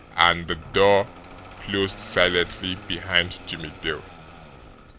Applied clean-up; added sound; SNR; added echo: none; Engine starting; 18 dB; none.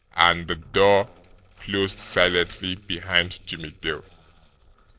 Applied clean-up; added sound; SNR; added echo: neural separator model SepFormer DNS4.